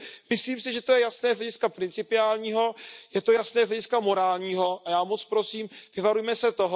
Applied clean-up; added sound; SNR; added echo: none; none; none; none.